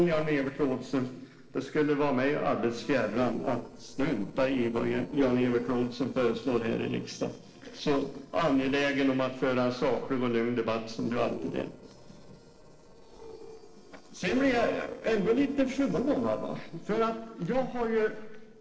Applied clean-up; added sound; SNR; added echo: neural separator model SepFormer DNS4.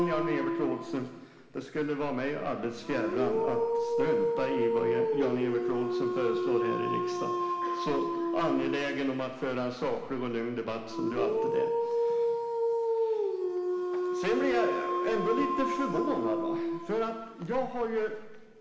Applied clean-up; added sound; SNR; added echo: none; Dog; -2 dB; reverberation time 2.0 s.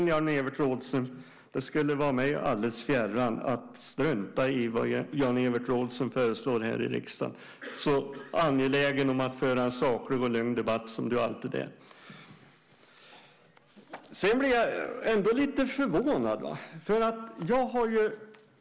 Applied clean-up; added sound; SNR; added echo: none; none; none; none.